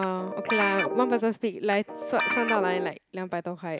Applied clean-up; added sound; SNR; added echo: none; Guitar; 2 dB; none.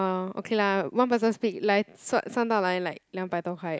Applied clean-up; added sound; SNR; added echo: none; none; none; none.